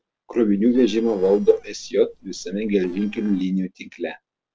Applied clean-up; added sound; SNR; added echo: neural separator model SepFormer DNS4.